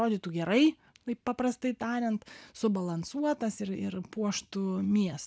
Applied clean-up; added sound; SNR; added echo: none; none; none; none.